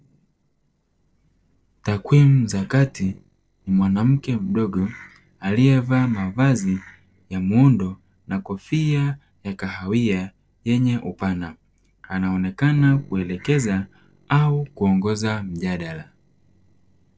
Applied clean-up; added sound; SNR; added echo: neural separator model SepFormer DNS4.